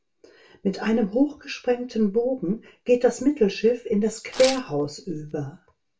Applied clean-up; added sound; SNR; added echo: none; Tearing; 11 dB; reverberation time 0.2 s.